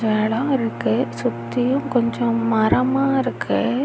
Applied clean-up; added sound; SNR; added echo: none; Bowed string instrument; 11 dB; none.